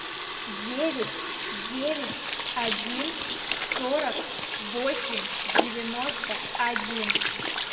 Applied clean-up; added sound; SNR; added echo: none; Sink (filling or washing) / Water tap, faucet; -5 dB; reverberation time 1.0 s.